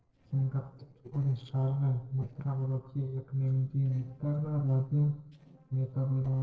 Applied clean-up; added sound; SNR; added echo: neural separator model SepFormer DNS4.